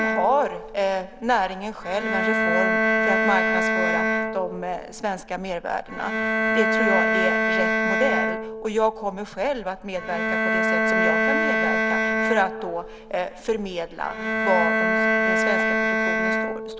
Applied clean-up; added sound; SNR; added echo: none; Bowed string instrument; -4 dB; none.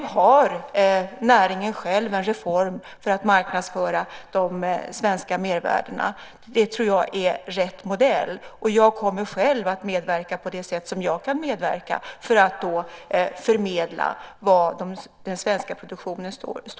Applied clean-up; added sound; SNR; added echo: none; none; none; none.